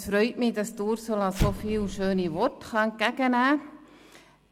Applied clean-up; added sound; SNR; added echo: none; Explosion; 6 dB; none.